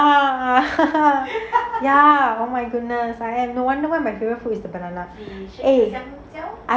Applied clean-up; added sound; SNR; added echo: none; none; none; none.